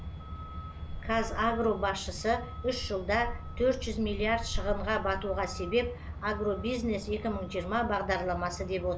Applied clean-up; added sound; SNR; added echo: none; Truck; 7 dB; none.